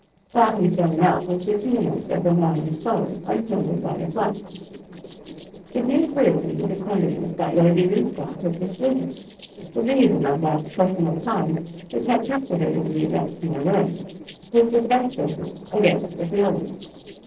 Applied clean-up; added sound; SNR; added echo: neural separator model SepFormer DNS4.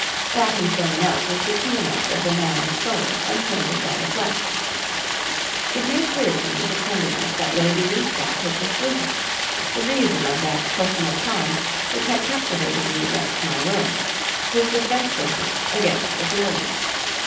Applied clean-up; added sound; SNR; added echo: none; Stream; -2 dB; reverberation time 0.6 s.